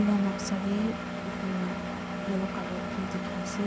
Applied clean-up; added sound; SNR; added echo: none; Engine; 2 dB; none.